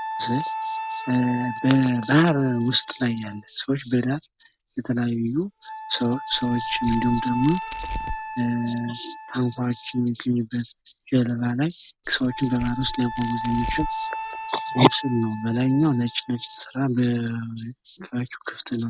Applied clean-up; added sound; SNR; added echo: none; Tearing + Wind instrument, woodwind instrument; 10 dB; none.